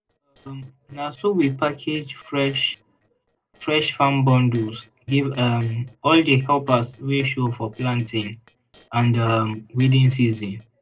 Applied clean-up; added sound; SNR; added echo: neural separator model SepFormer DNS4.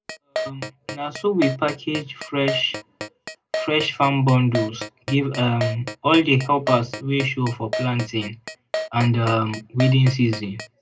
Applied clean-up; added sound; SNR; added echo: none; Keyboard (musical); 10 dB; reverberation time 0.2 s.